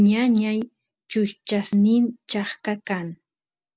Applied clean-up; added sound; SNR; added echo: none; none; none; none.